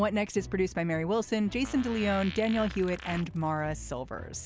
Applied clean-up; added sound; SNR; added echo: none; Fart; 16 dB; none.